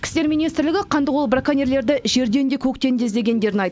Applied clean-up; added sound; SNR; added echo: none; none; none; none.